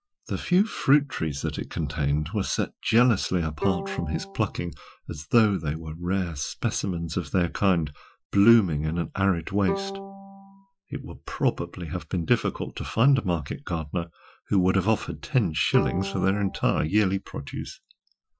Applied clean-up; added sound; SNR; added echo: classical method Wiener filter.